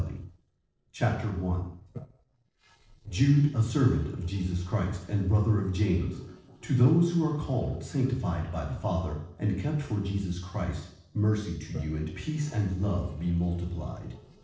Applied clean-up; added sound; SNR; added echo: neural separator model SepFormer DNS4.